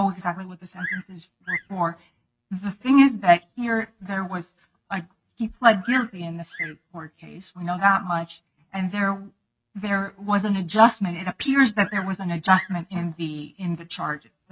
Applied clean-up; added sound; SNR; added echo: neural mask model RNNoise.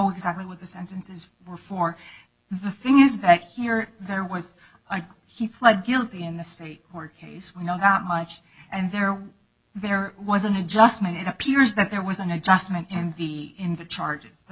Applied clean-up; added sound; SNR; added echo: none; none; none; none.